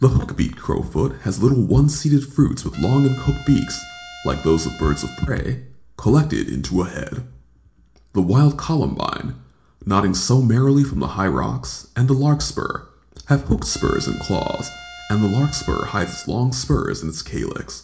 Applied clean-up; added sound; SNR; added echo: none; Trumpet; 18 dB; reverberation time 0.4 s.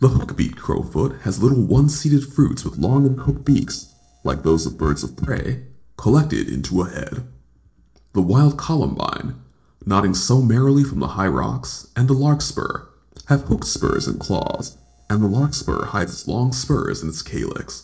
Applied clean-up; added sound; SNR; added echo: neural separator model SepFormer DNS4.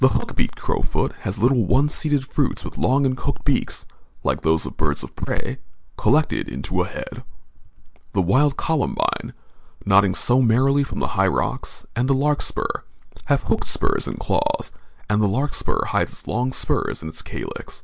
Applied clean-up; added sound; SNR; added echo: none; none; none; none.